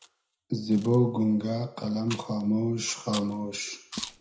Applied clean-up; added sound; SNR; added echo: none; Chewing, mastication; 17 dB; reverberation time 0.5 s.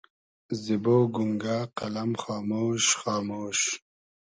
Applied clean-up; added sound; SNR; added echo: none; none; none; none.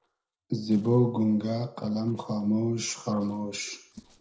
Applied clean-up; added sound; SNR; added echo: neural separator model SepFormer DNS4.